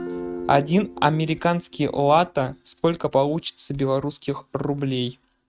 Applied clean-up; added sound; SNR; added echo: neural mask model RNNoise.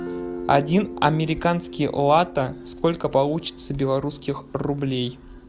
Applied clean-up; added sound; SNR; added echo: none; Guitar; 13 dB; none.